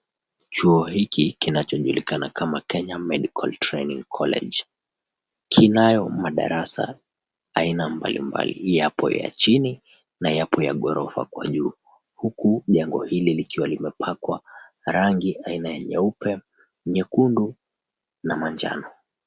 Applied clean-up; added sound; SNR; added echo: none; none; none; none.